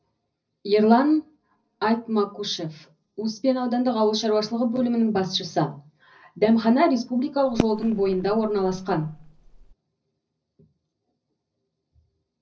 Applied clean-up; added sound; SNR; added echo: neural separator model SepFormer DNS4.